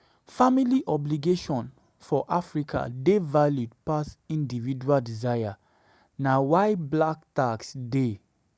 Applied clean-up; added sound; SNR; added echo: none; none; none; none.